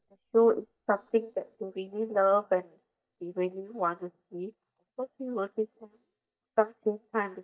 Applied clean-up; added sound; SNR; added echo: neural mask model DeepFilterNet 3.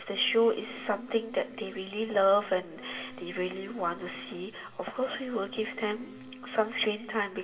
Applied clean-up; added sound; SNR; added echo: none; Wind instrument, woodwind instrument; 16 dB; reverberation time 1.1 s.